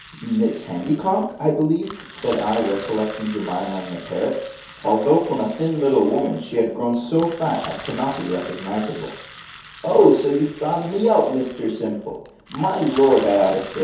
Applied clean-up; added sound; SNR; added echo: none; Engine; 18 dB; reverberation time 0.6 s.